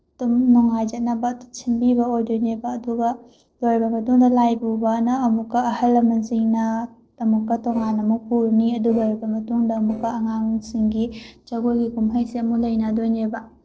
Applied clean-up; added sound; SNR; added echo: neural separator model SepFormer DNS4.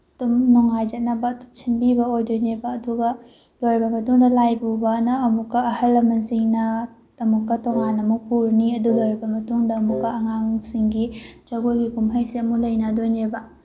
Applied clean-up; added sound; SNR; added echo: none; Wind instrument, woodwind instrument; 11 dB; none.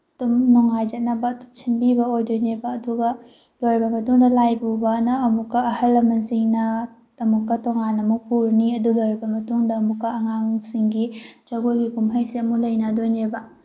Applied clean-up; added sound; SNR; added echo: neural mask model Resemble Enhance denoiser.